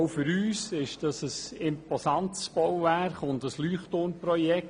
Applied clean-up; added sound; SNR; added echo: none; none; none; none.